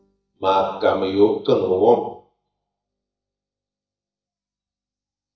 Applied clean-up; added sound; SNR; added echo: neural mask model DeepFilterNet 3.